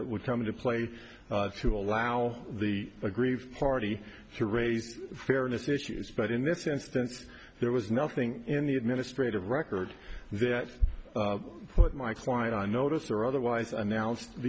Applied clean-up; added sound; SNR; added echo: none; none; none; none.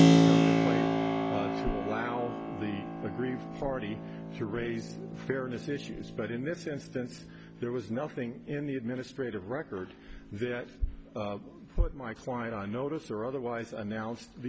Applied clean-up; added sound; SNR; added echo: none; Keyboard (musical); -3 dB; none.